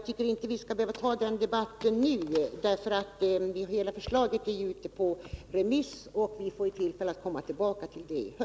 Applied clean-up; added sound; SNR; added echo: none; Bass drum; 17 dB; none.